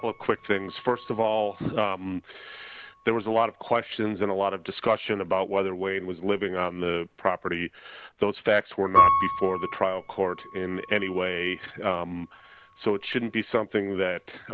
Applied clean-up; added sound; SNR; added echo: none; Piano; 5 dB; none.